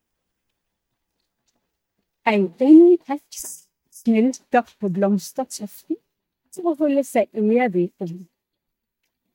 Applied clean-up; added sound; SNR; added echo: neural mask model DeepFilterNet 3.